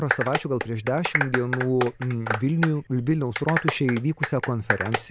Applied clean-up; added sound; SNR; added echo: none; Clapping; 3 dB; none.